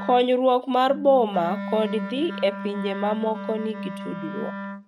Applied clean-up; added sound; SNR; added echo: neural mask model RNNoise.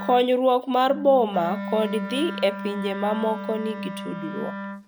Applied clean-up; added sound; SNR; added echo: none; Wind instrument, woodwind instrument; 9 dB; none.